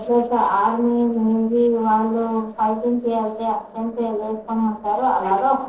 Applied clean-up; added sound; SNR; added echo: neural separator model SepFormer DNS4.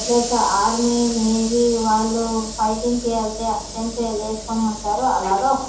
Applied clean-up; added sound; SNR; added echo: none; Sliding door / Hiss; 10 dB; reverberation time 0.5 s.